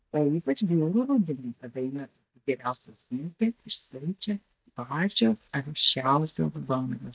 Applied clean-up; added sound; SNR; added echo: neural mask model DeepFilterNet 3.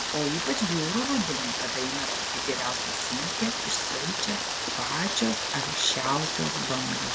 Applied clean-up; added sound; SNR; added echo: none; Rain; -1 dB; none.